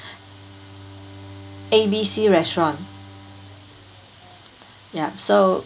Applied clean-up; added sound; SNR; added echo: none; Bowed string instrument; 19 dB; none.